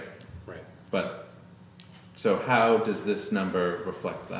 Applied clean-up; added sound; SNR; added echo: none; none; none; none.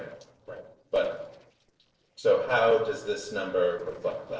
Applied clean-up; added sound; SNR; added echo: neural separator model SepFormer DNS4.